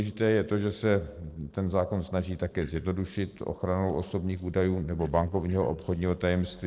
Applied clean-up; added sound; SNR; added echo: neural separator model SepFormer DNS4.